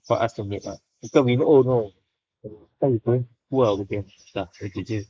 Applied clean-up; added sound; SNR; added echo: neural mask model Resemble Enhance denoiser.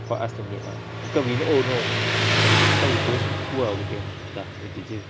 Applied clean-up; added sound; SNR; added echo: none; Motorcycle; -4 dB; none.